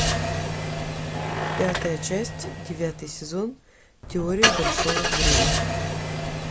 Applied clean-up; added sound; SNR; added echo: none; Engine starting / Car; -5 dB; none.